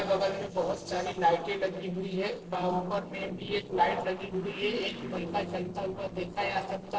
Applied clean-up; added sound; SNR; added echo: neural separator model SepFormer DNS4.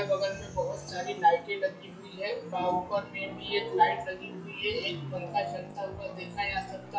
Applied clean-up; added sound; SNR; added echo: classical method WPE with log-MMSE.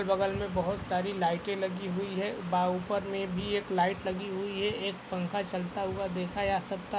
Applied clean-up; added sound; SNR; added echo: none; none; none; none.